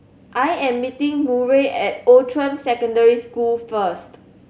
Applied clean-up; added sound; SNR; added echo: none; none; none; none.